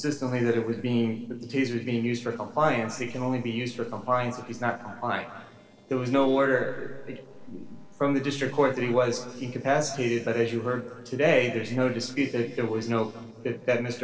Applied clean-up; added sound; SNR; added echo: neural separator model SepFormer DNS4.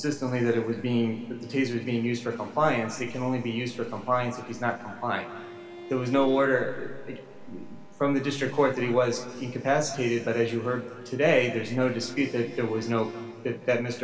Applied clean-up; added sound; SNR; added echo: none; Bowed string instrument; 17 dB; reverberation time 2.2 s.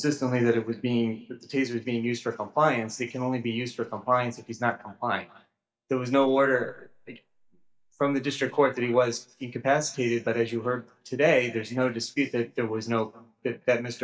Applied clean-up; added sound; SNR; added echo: neural mask model DeepFilterNet 3.